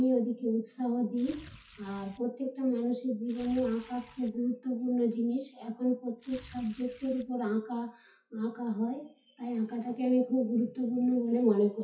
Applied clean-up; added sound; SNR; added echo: classical method WPE with log-MMSE.